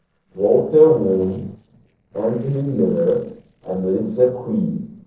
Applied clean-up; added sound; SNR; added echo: neural separator model SepFormer DNS4.